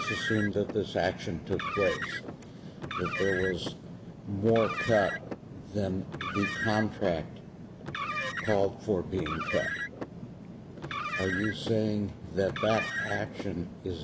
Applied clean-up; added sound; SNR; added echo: none; Car; 6 dB; none.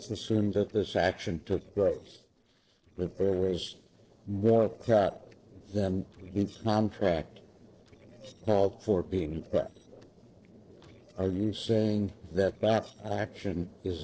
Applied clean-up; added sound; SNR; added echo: neural separator model SepFormer DNS4.